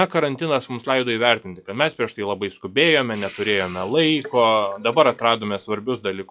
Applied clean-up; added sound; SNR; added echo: classical method log-MMSE.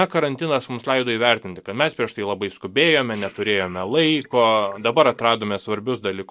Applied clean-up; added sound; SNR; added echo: neural mask model DeepFilterNet 3.